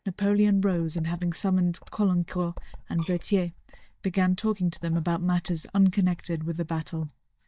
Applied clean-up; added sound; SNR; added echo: neural mask model DeepFilterNet 3.